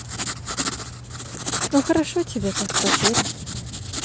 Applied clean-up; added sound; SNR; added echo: none; Writing; 0 dB; none.